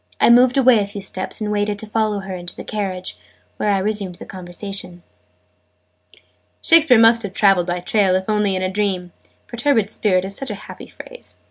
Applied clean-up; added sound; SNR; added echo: none; none; none; none.